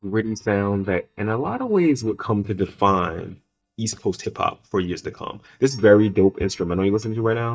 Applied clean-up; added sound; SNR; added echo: neural mask model DeepFilterNet 3.